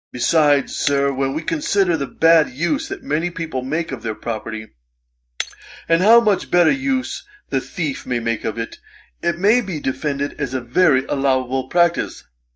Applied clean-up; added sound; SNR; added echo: neural mask model DeepFilterNet 3.